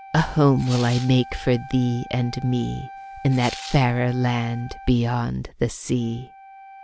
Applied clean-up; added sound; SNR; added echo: none; Wind instrument, woodwind instrument + Tearing; 17 dB; none.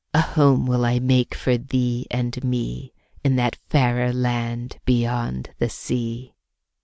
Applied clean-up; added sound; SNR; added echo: none; none; none; none.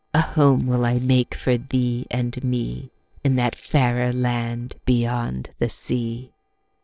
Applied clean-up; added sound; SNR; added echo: neural separator model SepFormer DNS4.